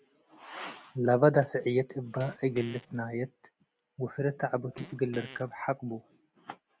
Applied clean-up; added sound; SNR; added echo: none; Fart; 18 dB; none.